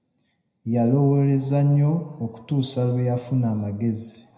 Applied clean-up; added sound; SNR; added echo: none; none; none; reverberation time 0.8 s.